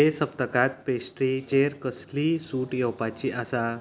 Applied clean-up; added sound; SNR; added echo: none; none; none; none.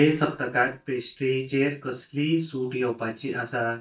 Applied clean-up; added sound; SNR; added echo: neural mask model DeepFilterNet 3.